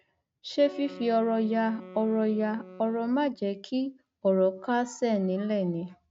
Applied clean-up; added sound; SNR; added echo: neural mask model RNNoise.